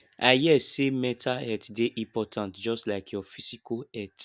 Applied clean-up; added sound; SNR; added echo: none; none; none; none.